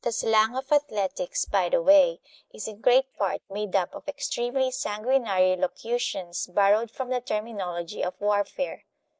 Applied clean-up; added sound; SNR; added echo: neural mask model Resemble Enhance denoiser.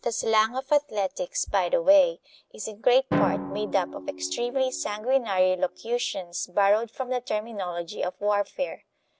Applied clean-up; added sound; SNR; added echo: none; Drum; 12 dB; none.